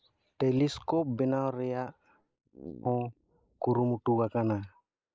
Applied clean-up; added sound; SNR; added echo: neural mask model Resemble Enhance denoiser.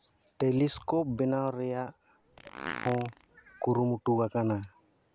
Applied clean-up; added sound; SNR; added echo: none; Fart; 11 dB; none.